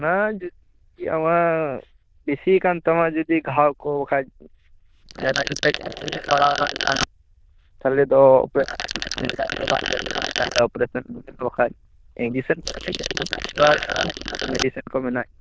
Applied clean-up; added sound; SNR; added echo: neural diffusion model UNIVERSE++.